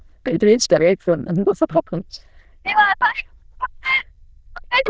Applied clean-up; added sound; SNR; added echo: neural diffusion model UNIVERSE++.